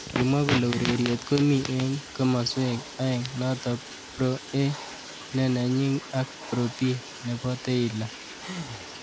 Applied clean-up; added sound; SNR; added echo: none; Breathing + Bathtub (filling or washing); 13 dB; none.